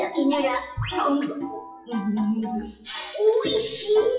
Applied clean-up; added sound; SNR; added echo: classical method WPE with log-MMSE.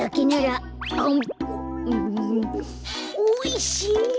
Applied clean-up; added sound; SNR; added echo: none; none; none; none.